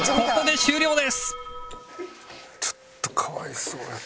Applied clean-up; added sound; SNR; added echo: none; none; none; none.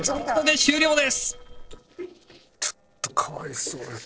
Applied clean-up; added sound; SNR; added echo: neural separator model SepFormer DNS4.